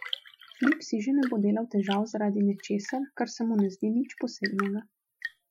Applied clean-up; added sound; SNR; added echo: classical method Wiener filter.